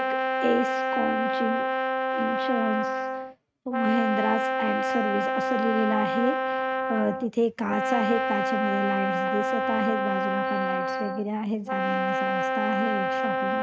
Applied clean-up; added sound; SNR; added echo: neural mask model RNNoise.